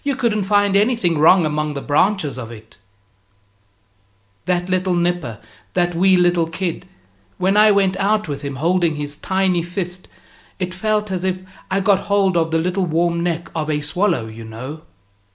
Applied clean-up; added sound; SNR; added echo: none; none; none; none.